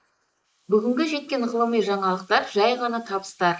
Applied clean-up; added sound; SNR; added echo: neural mask model Resemble Enhance denoiser.